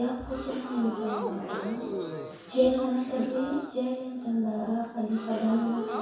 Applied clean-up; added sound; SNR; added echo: none; Crowd / Gasp; 9 dB; reverberation time 0.7 s.